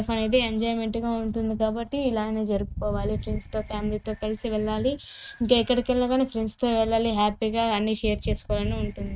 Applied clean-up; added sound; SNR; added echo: neural mask model RNNoise.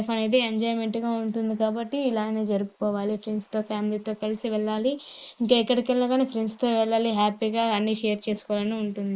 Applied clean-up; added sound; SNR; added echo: neural mask model Resemble Enhance denoiser.